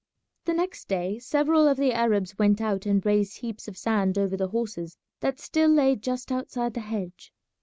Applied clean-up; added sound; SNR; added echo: none; none; none; none.